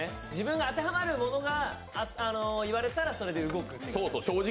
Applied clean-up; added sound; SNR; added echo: none; none; none; none.